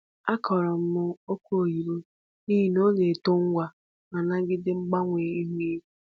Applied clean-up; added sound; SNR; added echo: none; none; none; none.